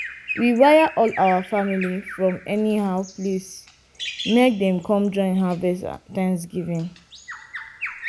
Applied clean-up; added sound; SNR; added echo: none; Bird vocalization, bird call, bird song; 14 dB; none.